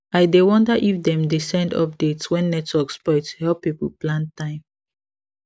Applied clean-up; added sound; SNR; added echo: none; none; none; none.